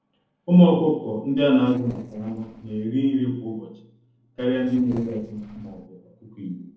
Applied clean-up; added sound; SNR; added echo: neural separator model SepFormer DNS4.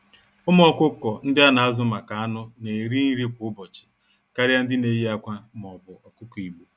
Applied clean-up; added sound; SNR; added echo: none; none; none; none.